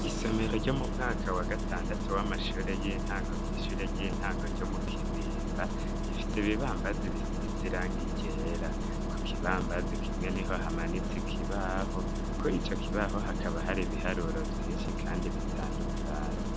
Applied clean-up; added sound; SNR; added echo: none; Engine starting; -5 dB; none.